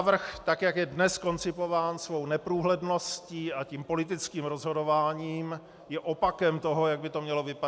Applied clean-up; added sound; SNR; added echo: none; none; none; none.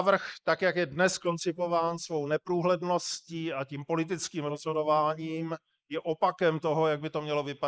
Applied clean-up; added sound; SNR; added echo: neural mask model Resemble Enhance denoiser.